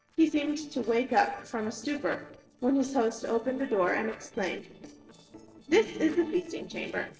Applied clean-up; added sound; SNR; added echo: neural separator model SepFormer DNS4.